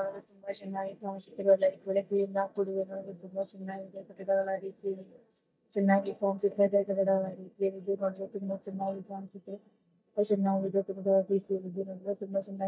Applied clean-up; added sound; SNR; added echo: neural mask model DeepFilterNet 3.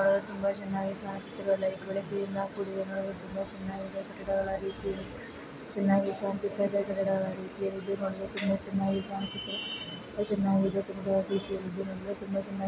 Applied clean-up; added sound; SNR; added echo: none; none; none; none.